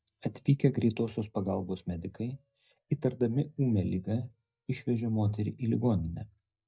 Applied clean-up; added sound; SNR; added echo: neural mask model DeepFilterNet 3.